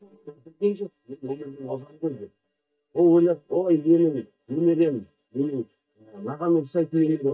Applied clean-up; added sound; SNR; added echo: neural mask model DeepFilterNet 3.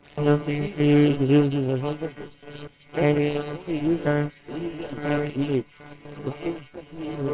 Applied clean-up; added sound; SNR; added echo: neural separator model SepFormer WHAMR!.